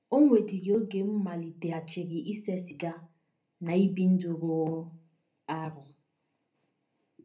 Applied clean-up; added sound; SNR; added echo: none; none; none; reverberation time 0.3 s.